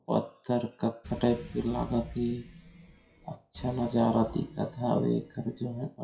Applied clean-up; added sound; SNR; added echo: classical method WPE with log-MMSE.